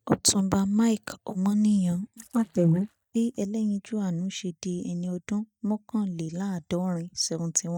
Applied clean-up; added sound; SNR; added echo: neural mask model DeepFilterNet 3.